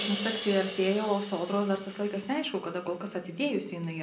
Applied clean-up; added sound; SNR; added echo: none; Crash cymbal; 11 dB; reverberation time 0.5 s.